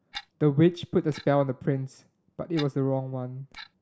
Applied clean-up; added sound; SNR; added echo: none; Clock; 19 dB; none.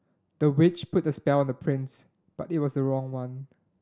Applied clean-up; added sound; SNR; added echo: none; none; none; none.